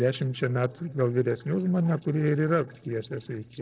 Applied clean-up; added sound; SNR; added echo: neural separator model SepFormer DNS4.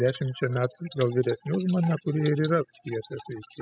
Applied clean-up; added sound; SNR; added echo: classical method spectral subtraction.